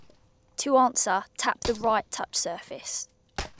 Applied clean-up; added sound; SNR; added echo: none; Wood; 16 dB; none.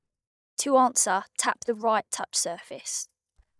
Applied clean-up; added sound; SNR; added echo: neural mask model DeepFilterNet 3.